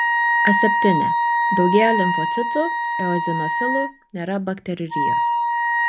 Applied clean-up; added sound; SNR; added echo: none; Wind instrument, woodwind instrument; -3 dB; none.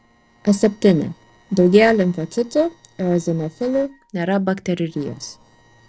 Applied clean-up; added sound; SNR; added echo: neural separator model SepFormer DNS4.